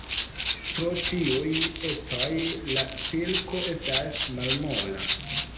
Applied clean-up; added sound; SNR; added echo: none; Rattle (instrument); -5 dB; reverberation time 0.7 s.